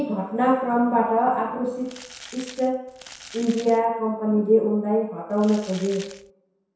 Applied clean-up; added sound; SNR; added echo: none; Crumpling, crinkling; 19 dB; reverberation time 0.7 s.